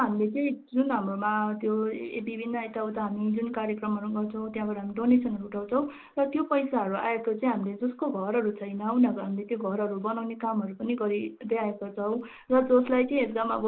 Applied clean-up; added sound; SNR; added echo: neural mask model Resemble Enhance denoiser.